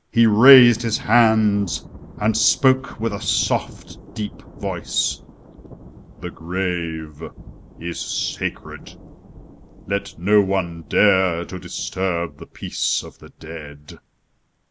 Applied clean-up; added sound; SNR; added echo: none; Thunder / Rain; 19 dB; none.